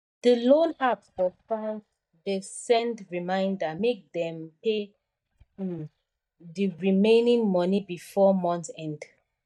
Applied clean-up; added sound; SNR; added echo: neural mask model DeepFilterNet 3.